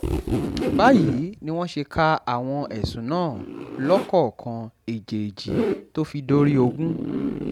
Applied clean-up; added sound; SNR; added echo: none; Zipper (clothing); 5 dB; none.